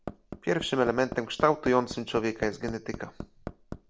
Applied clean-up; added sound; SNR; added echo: none; Hammer; 13 dB; none.